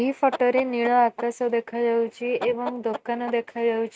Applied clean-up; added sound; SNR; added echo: neural mask model RNNoise.